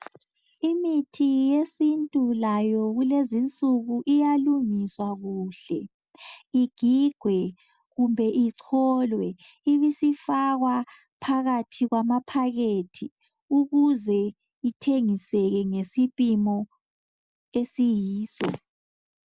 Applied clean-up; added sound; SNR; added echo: none; none; none; none.